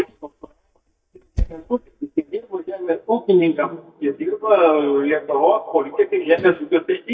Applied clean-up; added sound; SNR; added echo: neural mask model DeepFilterNet 3.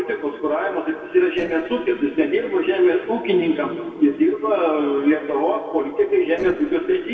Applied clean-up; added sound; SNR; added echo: neural separator model SepFormer DNS4.